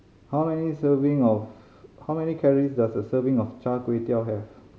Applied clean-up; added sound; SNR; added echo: none; none; none; none.